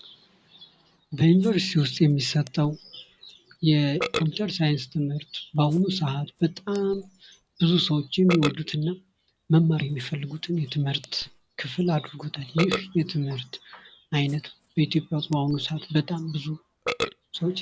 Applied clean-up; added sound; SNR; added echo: none; Burping, eructation; 14 dB; none.